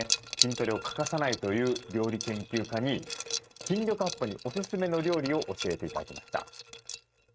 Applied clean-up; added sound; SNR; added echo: neural mask model RNNoise.